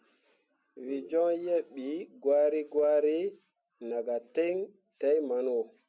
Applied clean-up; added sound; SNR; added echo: none; none; none; none.